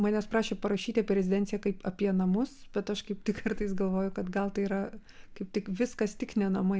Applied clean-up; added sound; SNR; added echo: none; none; none; none.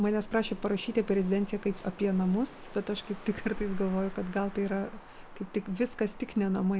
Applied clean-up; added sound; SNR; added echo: none; Wind; 20 dB; none.